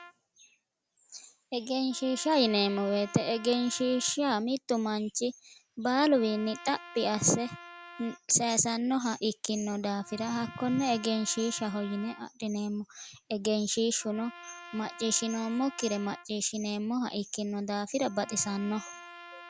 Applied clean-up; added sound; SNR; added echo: none; Trumpet; 19 dB; none.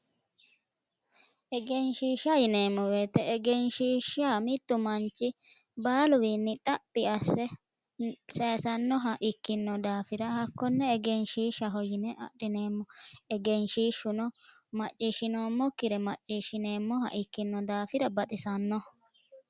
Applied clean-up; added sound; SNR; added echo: none; none; none; none.